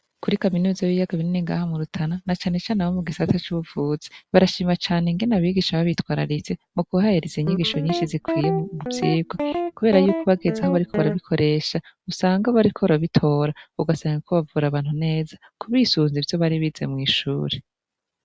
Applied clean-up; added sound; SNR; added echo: none; Guitar; 5 dB; none.